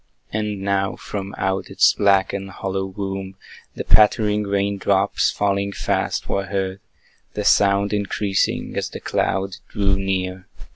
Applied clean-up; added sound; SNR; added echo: none; none; none; none.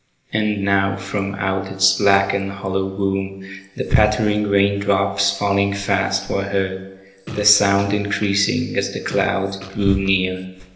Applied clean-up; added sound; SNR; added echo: none; Fart; 16 dB; reverberation time 1.0 s.